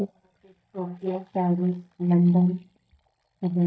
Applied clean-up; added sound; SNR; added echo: neural mask model DeepFilterNet 3.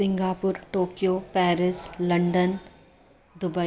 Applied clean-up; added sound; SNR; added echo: none; none; none; none.